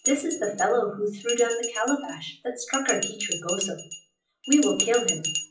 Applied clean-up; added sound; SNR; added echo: classical method WPE with log-MMSE.